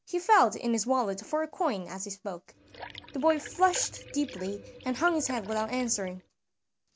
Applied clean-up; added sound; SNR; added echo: none; Liquid; 16 dB; none.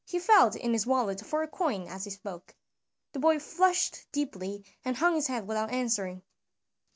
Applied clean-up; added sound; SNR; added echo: none; none; none; none.